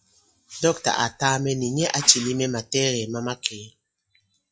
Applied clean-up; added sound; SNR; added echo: classical method log-MMSE.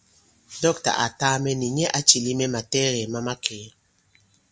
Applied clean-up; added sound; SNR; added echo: none; none; none; none.